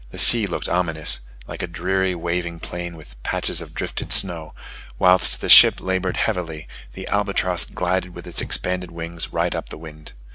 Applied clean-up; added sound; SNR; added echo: none; Knock; 16 dB; none.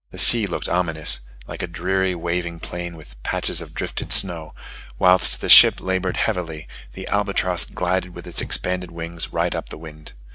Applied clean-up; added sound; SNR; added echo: neural mask model DeepFilterNet 3.